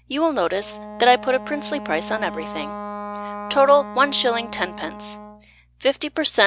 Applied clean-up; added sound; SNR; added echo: none; Wind instrument, woodwind instrument; 12 dB; none.